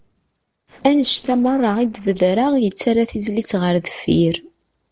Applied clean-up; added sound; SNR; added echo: neural separator model SepFormer DNS4.